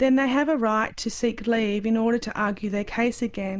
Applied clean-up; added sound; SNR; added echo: neural mask model Resemble Enhance denoiser.